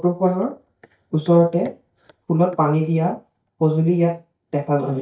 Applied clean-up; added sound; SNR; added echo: neural mask model DeepFilterNet 3.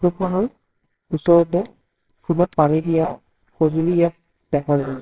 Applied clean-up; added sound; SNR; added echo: neural separator model SepFormer WHAMR!.